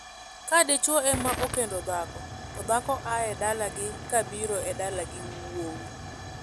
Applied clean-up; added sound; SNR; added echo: none; Tick / Hiss / Explosion / Fire; 9 dB; none.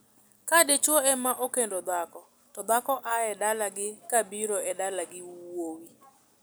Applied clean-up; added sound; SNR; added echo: none; none; none; none.